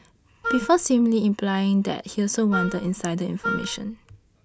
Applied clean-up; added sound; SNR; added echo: none; Wind instrument, woodwind instrument; 8 dB; none.